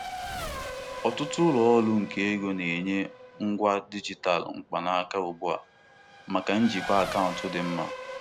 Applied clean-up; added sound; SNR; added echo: none; Race car, auto racing / Accelerating, revving, vroom; 12 dB; none.